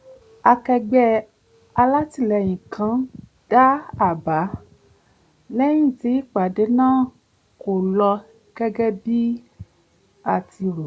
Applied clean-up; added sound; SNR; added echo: none; none; none; none.